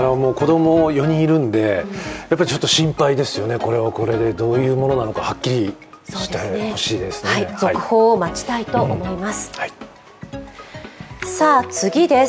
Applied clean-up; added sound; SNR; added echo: none; none; none; none.